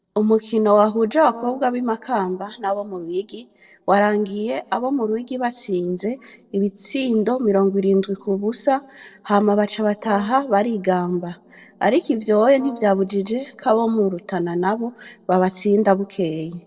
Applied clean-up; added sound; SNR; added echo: neural separator model SepFormer DNS4.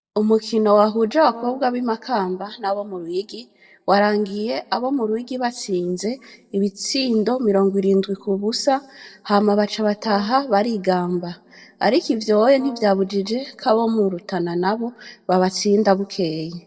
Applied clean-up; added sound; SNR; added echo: neural mask model DeepFilterNet 3.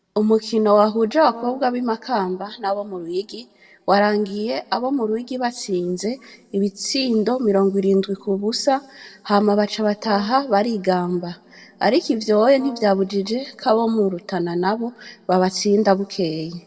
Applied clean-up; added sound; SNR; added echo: none; Brass instrument; 18 dB; reverberation time 1.6 s.